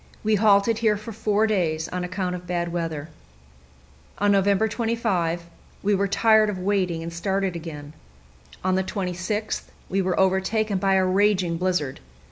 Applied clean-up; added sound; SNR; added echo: none; none; none; none.